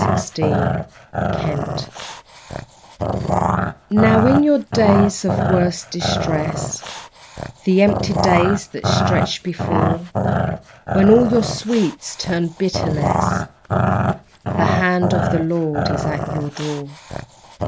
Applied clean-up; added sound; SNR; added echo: none; Growling; 1 dB; none.